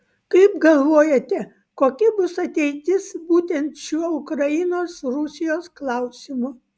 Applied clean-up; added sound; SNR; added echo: none; none; none; none.